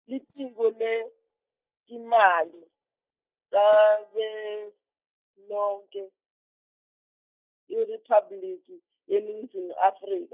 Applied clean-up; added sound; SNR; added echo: neural mask model DeepFilterNet 3.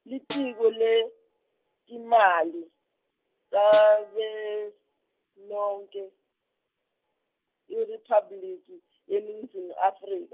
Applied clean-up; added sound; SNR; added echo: none; Snare drum; 17 dB; none.